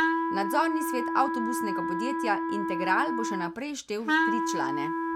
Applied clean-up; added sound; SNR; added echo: none; Wind instrument, woodwind instrument; -2 dB; none.